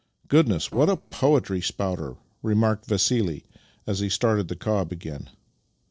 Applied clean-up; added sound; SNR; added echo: neural separator model SepFormer DNS4.